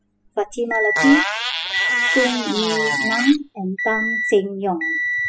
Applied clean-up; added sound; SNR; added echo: classical method spectral subtraction.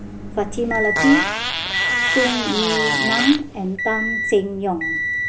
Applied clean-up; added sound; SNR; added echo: none; Microwave oven + Fart; 0 dB; none.